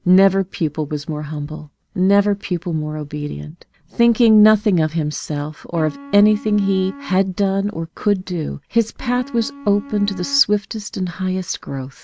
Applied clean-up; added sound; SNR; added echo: none; Wind instrument, woodwind instrument; 19 dB; none.